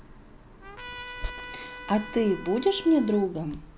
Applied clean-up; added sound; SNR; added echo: none; Rattle (instrument) + Trumpet; 15 dB; none.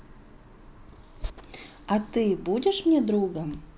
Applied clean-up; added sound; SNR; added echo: none; none; none; none.